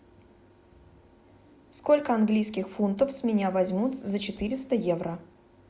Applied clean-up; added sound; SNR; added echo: none; none; none; none.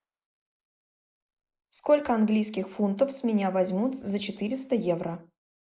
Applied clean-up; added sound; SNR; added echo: neural mask model Resemble Enhance denoiser.